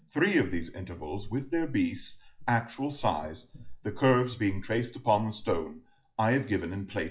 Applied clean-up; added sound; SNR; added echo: classical method log-MMSE.